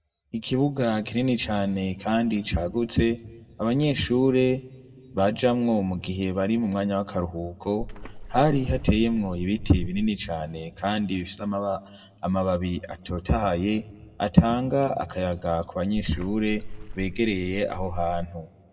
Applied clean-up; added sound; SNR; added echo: none; Water / Splash, splatter; 9 dB; reverberation time 1.4 s.